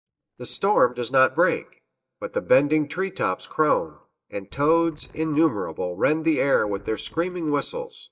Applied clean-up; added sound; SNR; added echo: neural mask model DeepFilterNet 3.